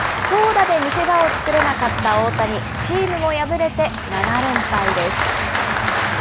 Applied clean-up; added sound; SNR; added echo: none; Applause; 2 dB; none.